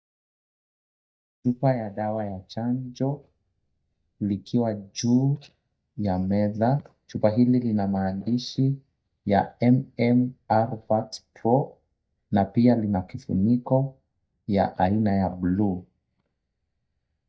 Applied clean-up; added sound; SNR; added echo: neural mask model DeepFilterNet 3.